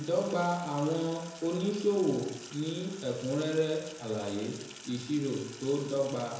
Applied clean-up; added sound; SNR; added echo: none; Sink (filling or washing); 17 dB; reverberation time 0.9 s.